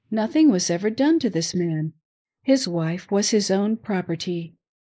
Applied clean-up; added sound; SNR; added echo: neural mask model Resemble Enhance denoiser.